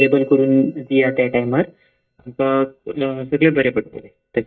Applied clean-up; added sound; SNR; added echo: neural mask model DeepFilterNet 3.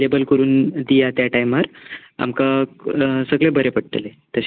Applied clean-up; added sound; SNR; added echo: none; none; none; none.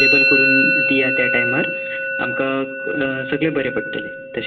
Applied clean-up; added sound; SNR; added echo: none; Musical instrument; -3 dB; reverberation time 1.8 s.